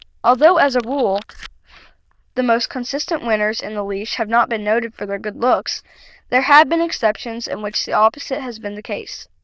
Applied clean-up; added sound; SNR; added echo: neural diffusion model UNIVERSE++.